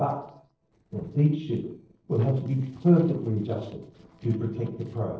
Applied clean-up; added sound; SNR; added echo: neural separator model SepFormer DNS4.